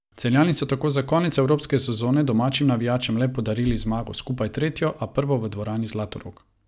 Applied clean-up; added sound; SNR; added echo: none; none; none; none.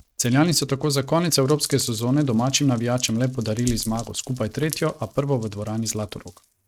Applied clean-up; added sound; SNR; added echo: neural mask model RNNoise.